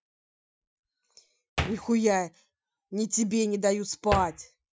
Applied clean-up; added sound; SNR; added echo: classical method Wiener filter.